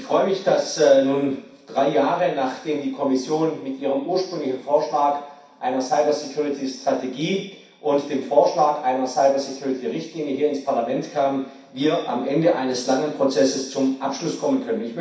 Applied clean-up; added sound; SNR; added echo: none; none; none; reverberation time 0.6 s.